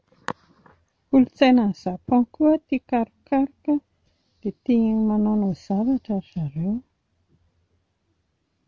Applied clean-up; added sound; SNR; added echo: none; none; none; none.